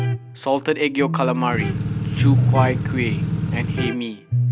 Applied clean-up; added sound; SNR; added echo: none; Electric guitar + Engine / Truck / Car; -3 dB; none.